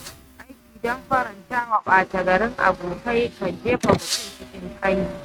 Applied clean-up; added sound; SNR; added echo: neural mask model RNNoise.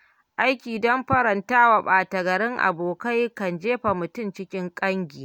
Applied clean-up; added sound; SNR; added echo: none; none; none; none.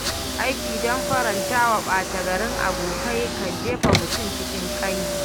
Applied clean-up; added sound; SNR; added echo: none; Car; 0 dB; none.